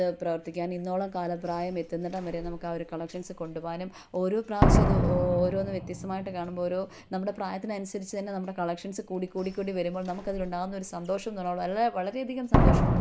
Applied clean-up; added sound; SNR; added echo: none; Slam; -1 dB; none.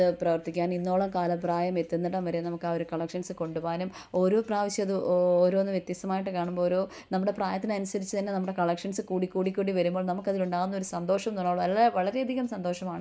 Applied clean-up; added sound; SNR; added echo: none; none; none; none.